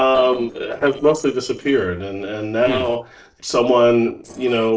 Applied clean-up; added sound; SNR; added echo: neural separator model SepFormer DNS4.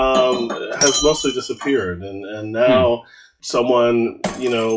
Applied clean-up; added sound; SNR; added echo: classical method WPE with log-MMSE.